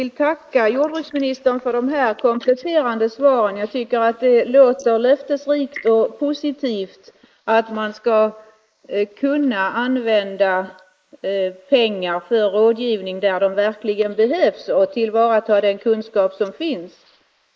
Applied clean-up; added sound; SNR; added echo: neural mask model Resemble Enhance denoiser.